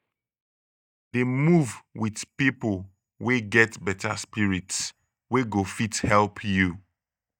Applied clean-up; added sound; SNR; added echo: neural mask model DeepFilterNet 3.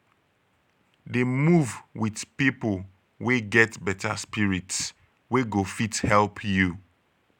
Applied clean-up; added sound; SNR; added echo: none; none; none; none.